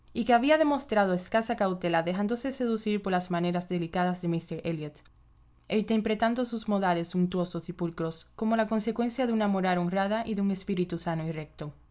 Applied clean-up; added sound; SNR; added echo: none; none; none; none.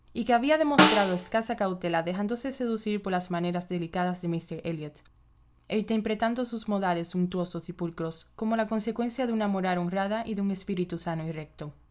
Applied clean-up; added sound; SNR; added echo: none; Snare drum; -1 dB; none.